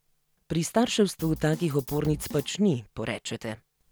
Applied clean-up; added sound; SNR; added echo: none; Drum kit; 15 dB; none.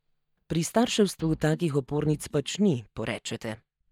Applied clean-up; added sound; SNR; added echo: neural mask model DeepFilterNet 3.